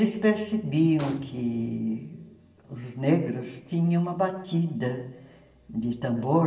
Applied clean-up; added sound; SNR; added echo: none; Gunshot, gunfire; 16 dB; reverberation time 0.9 s.